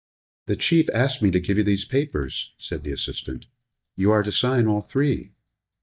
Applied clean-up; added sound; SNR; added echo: neural mask model DeepFilterNet 3.